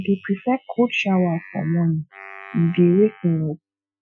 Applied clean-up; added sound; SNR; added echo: classical method Wiener filter.